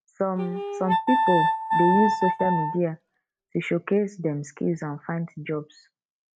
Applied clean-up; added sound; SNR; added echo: neural mask model RNNoise.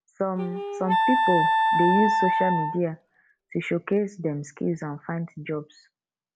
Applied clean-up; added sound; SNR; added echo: none; Wind instrument, woodwind instrument; -3 dB; none.